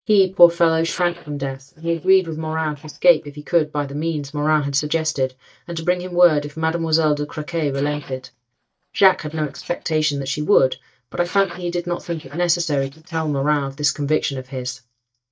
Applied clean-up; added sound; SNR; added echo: neural mask model DeepFilterNet 3.